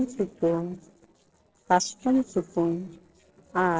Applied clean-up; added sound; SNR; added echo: neural separator model SepFormer DNS4.